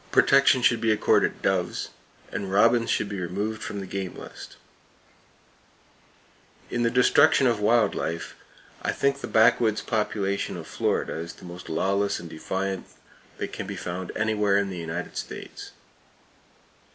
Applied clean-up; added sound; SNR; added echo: none; none; none; none.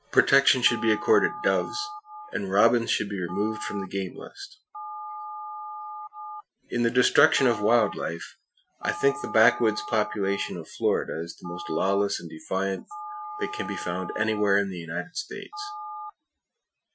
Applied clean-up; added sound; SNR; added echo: classical method Wiener filter.